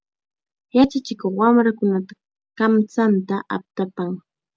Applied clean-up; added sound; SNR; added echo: none; none; none; none.